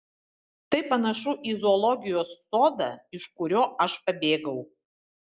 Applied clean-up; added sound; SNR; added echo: none; none; none; none.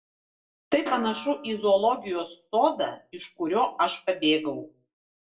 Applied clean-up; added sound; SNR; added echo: none; Snare drum; 14 dB; reverberation time 0.2 s.